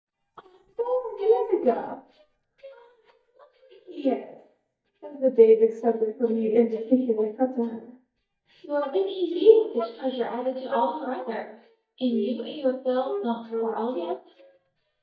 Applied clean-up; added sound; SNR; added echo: neural mask model DeepFilterNet 3.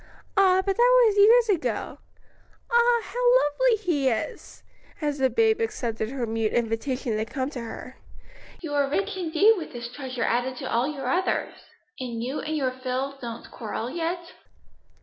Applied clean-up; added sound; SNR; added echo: none; none; none; none.